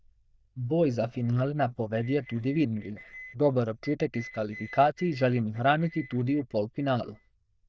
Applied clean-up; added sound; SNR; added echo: neural diffusion model UNIVERSE++.